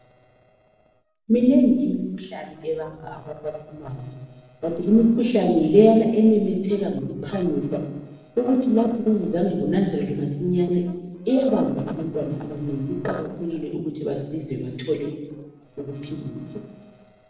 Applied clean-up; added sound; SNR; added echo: neural separator model SepFormer DNS4.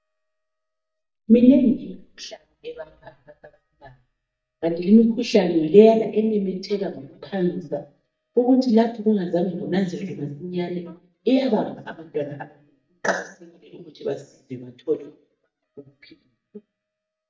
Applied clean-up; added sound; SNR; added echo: neural mask model DeepFilterNet 3.